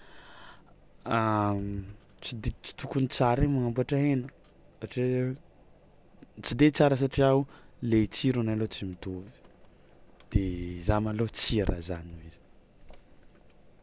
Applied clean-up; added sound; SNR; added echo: none; none; none; none.